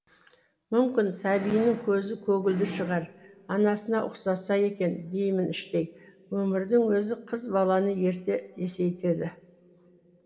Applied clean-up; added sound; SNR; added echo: none; none; none; reverberation time 2.4 s.